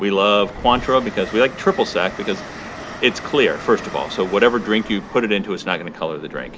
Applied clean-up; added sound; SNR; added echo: none; Train; 15 dB; none.